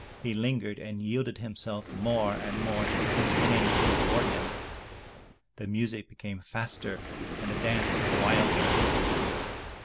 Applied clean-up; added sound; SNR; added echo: none; Waves, surf; -2 dB; none.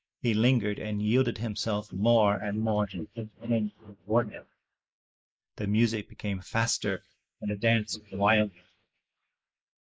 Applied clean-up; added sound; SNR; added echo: neural mask model Resemble Enhance denoiser.